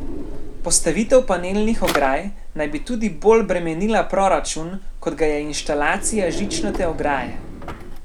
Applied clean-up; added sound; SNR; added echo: none; Drawer open or close; 5 dB; none.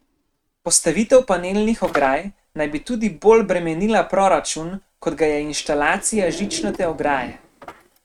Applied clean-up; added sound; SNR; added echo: neural mask model RNNoise.